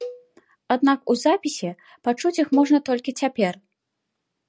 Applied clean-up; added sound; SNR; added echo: none; Cowbell; 19 dB; none.